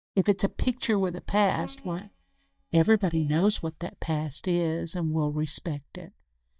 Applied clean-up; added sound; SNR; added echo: neural mask model DeepFilterNet 3.